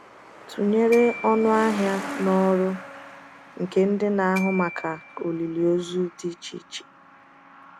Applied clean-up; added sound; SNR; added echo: none; Glockenspiel + Truck; 14 dB; none.